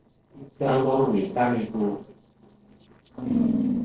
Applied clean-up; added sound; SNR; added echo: neural separator model SepFormer DNS4.